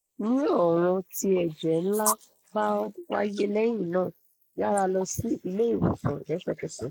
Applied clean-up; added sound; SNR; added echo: neural mask model Resemble Enhance denoiser.